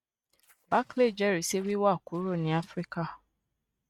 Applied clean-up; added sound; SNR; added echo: neural mask model RNNoise.